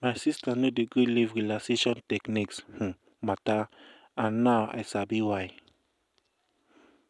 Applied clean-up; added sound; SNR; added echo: none; none; none; none.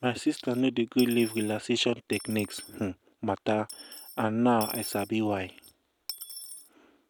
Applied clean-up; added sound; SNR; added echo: none; Coin (dropping) / Dishes, pots, and pans; 15 dB; none.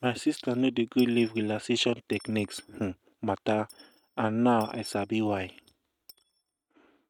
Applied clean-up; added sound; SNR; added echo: neural mask model RNNoise.